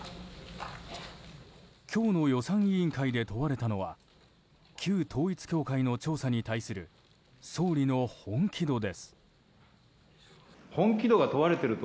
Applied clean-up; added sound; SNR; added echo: none; none; none; none.